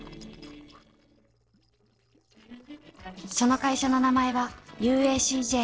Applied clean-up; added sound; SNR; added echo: neural separator model SepFormer DNS4.